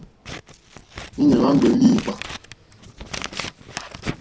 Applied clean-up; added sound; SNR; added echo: none; Scissors; 13 dB; reverberation time 0.2 s.